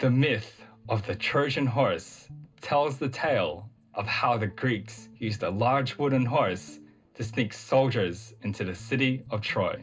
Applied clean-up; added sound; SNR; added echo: none; Guitar; 20 dB; reverberation time 0.2 s.